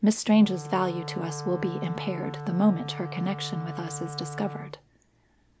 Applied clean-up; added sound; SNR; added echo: none; Wind instrument, woodwind instrument; 10 dB; none.